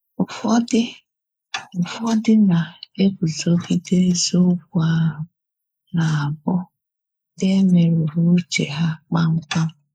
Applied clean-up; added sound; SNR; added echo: neural mask model Resemble Enhance denoiser.